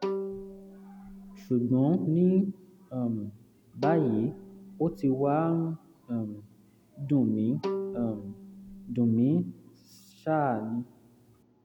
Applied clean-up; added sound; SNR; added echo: none; Bowed string instrument; 11 dB; none.